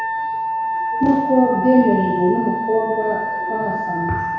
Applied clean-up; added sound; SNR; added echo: none; Wind instrument, woodwind instrument; 3 dB; reverberation time 1.1 s.